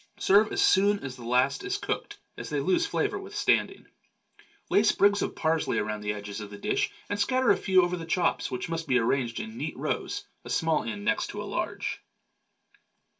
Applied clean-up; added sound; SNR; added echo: none; none; none; reverberation time 0.1 s.